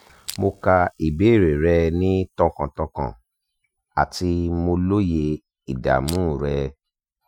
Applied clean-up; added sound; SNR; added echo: classical method Wiener filter.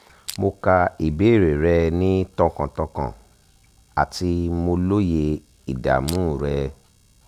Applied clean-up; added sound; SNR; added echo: none; Crushing; 15 dB; none.